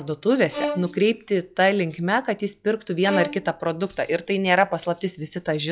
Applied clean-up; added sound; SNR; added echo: classical method log-MMSE.